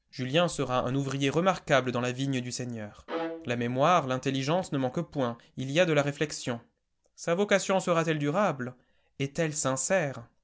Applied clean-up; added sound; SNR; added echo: none; Bowed string instrument; 11 dB; none.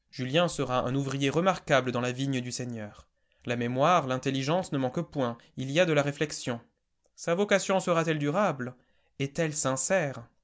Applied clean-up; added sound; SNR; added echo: none; none; none; none.